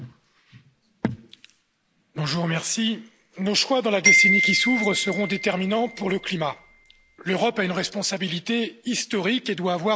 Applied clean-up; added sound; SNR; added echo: none; Glockenspiel; -1 dB; none.